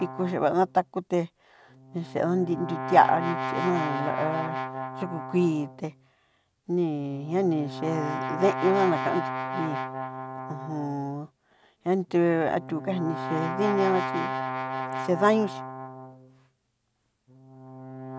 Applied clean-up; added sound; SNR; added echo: none; Brass instrument; 6 dB; none.